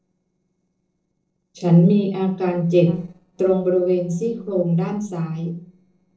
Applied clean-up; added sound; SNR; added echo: neural separator model SepFormer DNS4.